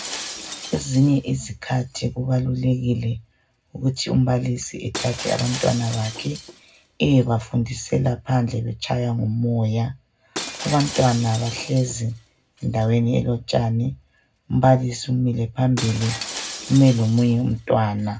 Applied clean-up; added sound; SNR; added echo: none; Shatter; 15 dB; reverberation time 0.3 s.